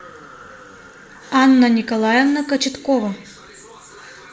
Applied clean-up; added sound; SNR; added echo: none; none; none; none.